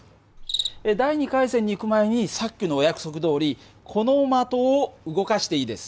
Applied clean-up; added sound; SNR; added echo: none; Cricket; 17 dB; none.